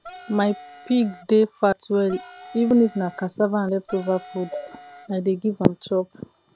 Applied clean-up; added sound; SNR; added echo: none; Wind instrument, woodwind instrument; 19 dB; none.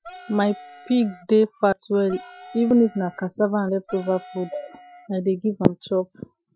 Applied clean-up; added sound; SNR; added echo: classical method Wiener filter.